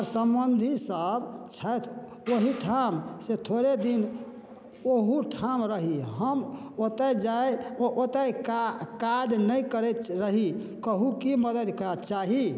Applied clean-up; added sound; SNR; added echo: none; none; none; none.